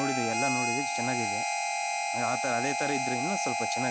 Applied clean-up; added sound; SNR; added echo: none; Harmonica; -4 dB; none.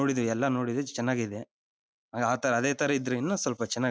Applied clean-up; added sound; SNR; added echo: none; none; none; none.